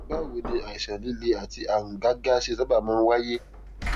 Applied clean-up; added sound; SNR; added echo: none; Knock; 11 dB; none.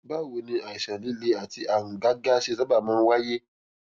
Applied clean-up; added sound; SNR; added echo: none; none; none; none.